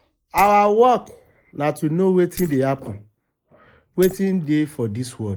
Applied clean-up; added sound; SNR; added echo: neural mask model Resemble Enhance denoiser.